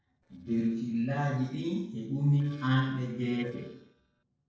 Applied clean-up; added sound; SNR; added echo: neural separator model SepFormer DNS4.